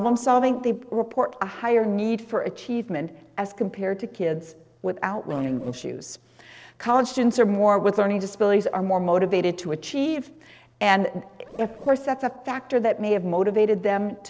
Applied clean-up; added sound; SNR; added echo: neural separator model SepFormer DNS4.